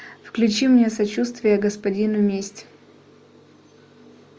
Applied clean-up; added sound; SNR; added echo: none; none; none; none.